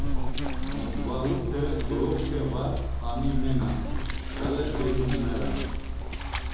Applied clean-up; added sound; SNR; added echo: none; Insect; -3 dB; reverberation time 0.9 s.